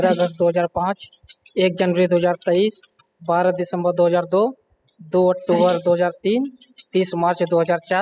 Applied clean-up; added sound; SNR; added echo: classical method spectral subtraction.